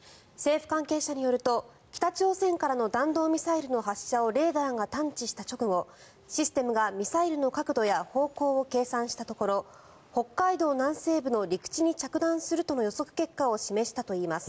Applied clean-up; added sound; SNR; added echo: none; none; none; none.